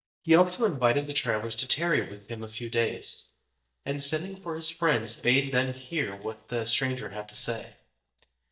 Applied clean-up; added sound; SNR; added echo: neural mask model DeepFilterNet 3.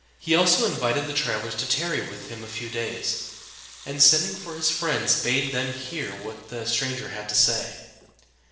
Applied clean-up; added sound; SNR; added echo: none; Sink (filling or washing) / Water tap, faucet / Liquid; 20 dB; reverberation time 0.9 s.